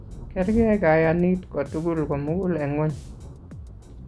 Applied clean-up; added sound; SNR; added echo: none; Thunder + Bass guitar; 13 dB; none.